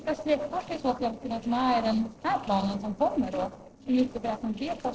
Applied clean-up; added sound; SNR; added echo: neural separator model SepFormer DNS4.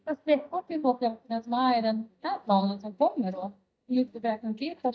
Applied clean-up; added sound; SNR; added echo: neural mask model DeepFilterNet 3.